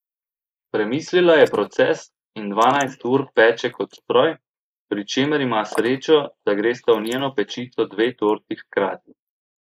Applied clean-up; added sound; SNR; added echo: neural mask model Resemble Enhance denoiser.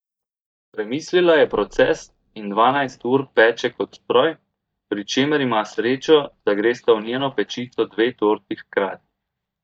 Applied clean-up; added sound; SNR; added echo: neural mask model DeepFilterNet 3.